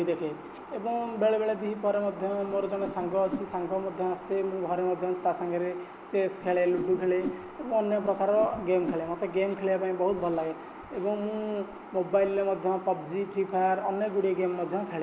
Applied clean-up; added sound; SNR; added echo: none; Whoosh, swoosh, swish; 12 dB; none.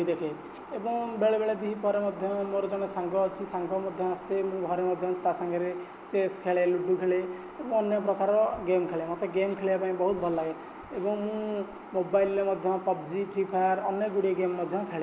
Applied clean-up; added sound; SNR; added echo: none; none; none; none.